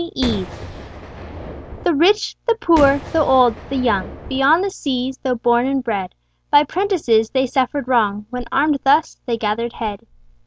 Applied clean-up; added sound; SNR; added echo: none; Boom; 11 dB; none.